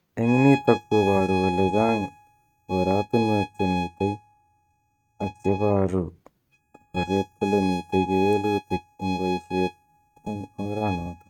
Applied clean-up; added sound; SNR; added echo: neural mask model RNNoise.